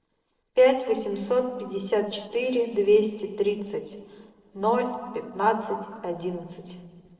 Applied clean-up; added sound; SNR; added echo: neural separator model SepFormer DNS4.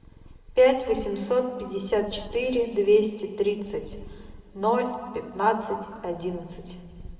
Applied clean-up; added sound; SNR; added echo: none; Purr; 20 dB; reverberation time 1.9 s.